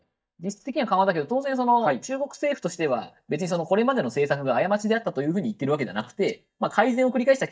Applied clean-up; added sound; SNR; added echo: neural mask model DeepFilterNet 3.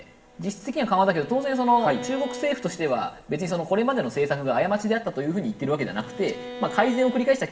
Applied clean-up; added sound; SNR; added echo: none; Bowed string instrument; 15 dB; reverberation time 1.5 s.